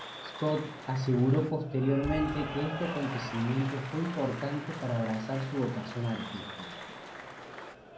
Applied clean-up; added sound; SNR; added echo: none; Applause / Cheering; 9 dB; reverberation time 0.5 s.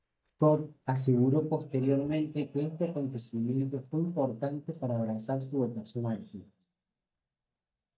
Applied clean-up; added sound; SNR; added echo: neural mask model DeepFilterNet 3.